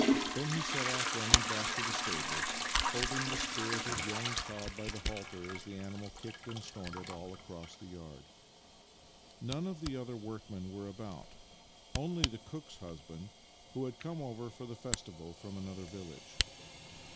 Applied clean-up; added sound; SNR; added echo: none; Camera + Trickle, dribble / Toilet flush / Hiss; -4 dB; none.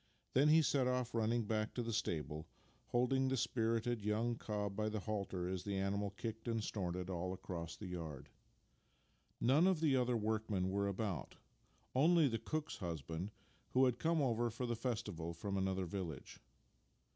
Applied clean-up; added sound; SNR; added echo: none; none; none; none.